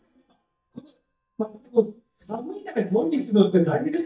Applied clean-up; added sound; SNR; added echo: neural mask model DeepFilterNet 3.